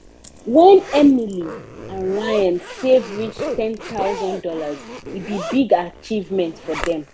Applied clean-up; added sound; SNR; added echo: none; Zipper (clothing); 13 dB; none.